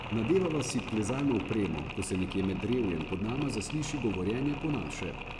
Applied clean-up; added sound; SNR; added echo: none; Mechanisms; 9 dB; none.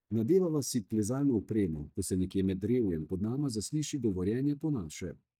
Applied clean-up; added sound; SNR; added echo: neural mask model DeepFilterNet 3.